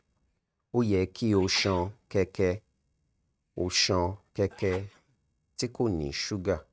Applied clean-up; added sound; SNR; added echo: neural mask model RNNoise.